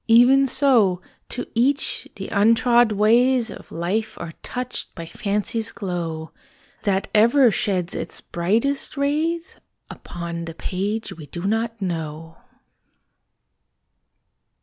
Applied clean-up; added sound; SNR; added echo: none; none; none; none.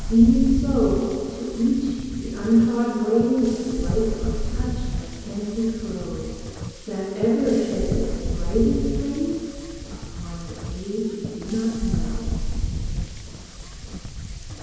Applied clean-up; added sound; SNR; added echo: none; Wind; 5 dB; reverberation time 2.2 s.